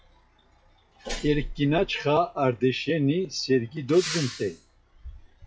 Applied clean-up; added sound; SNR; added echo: classical method log-MMSE.